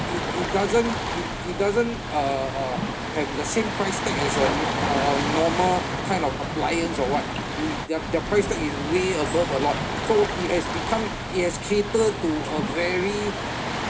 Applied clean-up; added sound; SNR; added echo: none; Waves, surf; 2 dB; reverberation time 0.3 s.